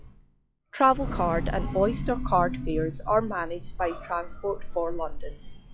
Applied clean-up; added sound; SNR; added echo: classical method log-MMSE.